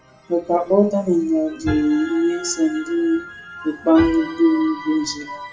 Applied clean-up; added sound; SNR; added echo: classical method WPE with log-MMSE.